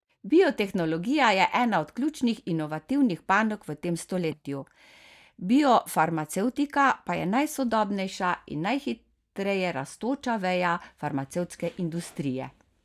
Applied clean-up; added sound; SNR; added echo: neural mask model DeepFilterNet 3.